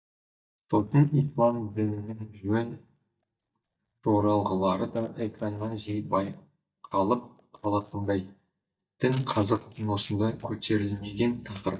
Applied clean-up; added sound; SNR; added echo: neural mask model DeepFilterNet 3.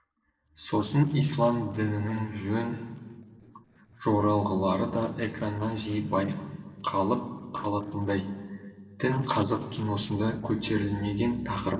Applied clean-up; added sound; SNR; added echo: neural separator model SepFormer DNS4.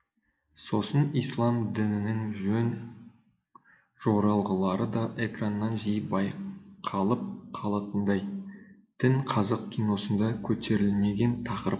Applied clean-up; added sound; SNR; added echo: none; none; none; none.